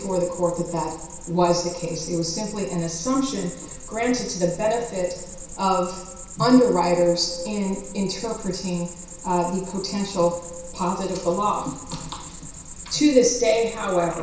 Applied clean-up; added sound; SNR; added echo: none; Cricket; 14 dB; reverberation time 0.6 s.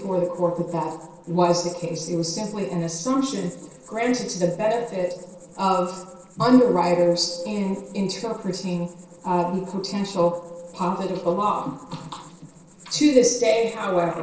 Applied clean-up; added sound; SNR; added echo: neural separator model SepFormer DNS4.